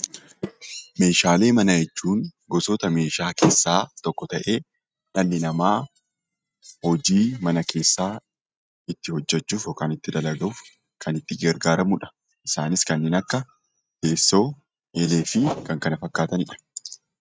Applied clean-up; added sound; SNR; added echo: neural mask model RNNoise.